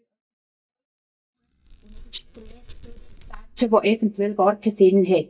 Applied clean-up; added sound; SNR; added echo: neural mask model DeepFilterNet 3.